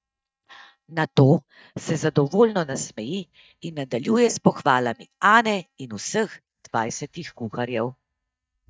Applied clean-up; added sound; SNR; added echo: neural mask model DeepFilterNet 3.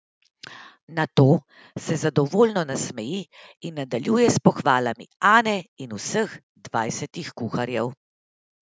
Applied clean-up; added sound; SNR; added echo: none; none; none; none.